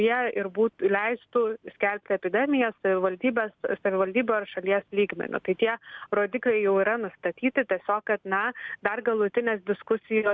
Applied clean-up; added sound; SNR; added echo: none; none; none; none.